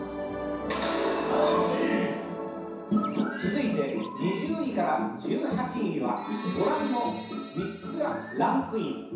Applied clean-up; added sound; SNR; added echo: none; Bird; 19 dB; reverberation time 0.7 s.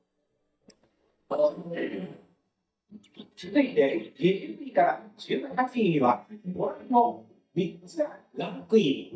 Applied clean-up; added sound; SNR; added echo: neural mask model DeepFilterNet 3.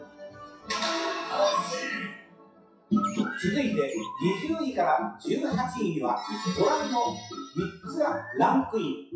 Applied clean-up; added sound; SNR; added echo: classical method WPE with log-MMSE.